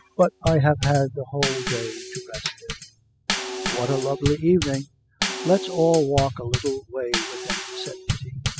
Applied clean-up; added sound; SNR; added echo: classical method spectral subtraction.